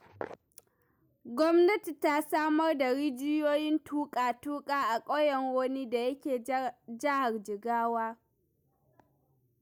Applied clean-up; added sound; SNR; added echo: none; none; none; none.